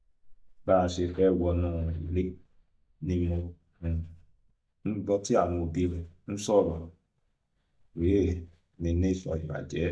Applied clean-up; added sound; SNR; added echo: neural mask model DeepFilterNet 3.